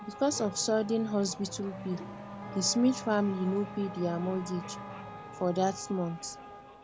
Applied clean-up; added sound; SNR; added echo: none; Wind instrument, woodwind instrument + Race car, auto racing / Accelerating, revving, vroom; 12 dB; none.